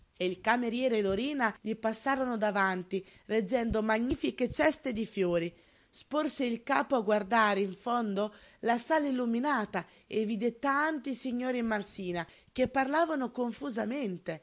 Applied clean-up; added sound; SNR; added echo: none; none; none; none.